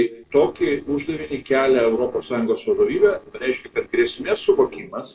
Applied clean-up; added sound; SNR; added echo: neural separator model SepFormer DNS4.